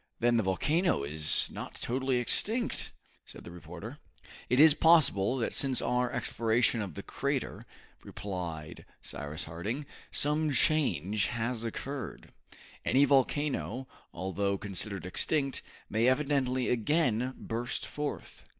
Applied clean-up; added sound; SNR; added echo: none; none; none; none.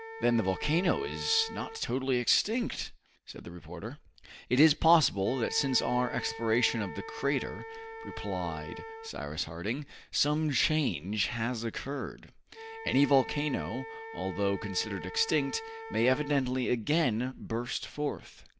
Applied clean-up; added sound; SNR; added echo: none; Wind instrument, woodwind instrument; 14 dB; none.